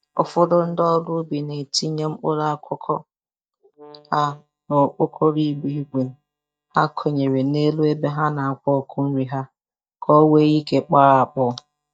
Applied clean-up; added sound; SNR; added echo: neural mask model DeepFilterNet 3.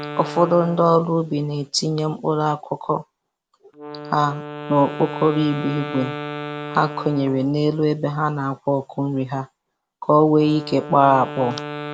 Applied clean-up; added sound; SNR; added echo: none; Wind instrument, woodwind instrument; 13 dB; none.